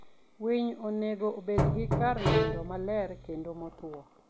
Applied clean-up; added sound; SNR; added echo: none; Bowed string instrument + Knock; -2 dB; none.